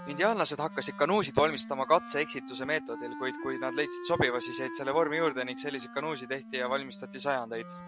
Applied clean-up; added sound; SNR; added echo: none; Wind instrument, woodwind instrument; 11 dB; none.